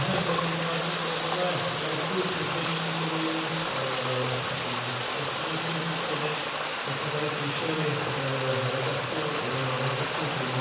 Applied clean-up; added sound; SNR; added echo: none; Water; -1 dB; reverberation time 1.0 s.